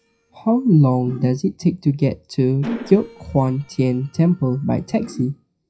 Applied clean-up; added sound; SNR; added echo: classical method WPE with log-MMSE.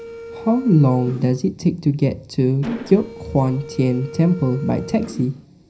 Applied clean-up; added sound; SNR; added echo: none; Mechanisms; 15 dB; reverberation time 0.4 s.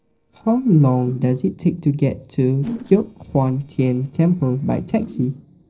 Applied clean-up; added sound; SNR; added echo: neural separator model SepFormer DNS4.